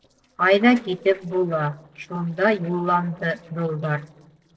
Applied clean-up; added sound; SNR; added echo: neural separator model SepFormer DNS4.